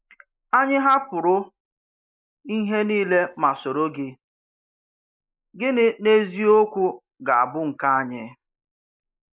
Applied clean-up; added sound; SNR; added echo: neural mask model Resemble Enhance denoiser.